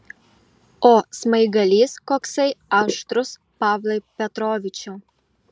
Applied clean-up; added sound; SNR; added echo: none; none; none; none.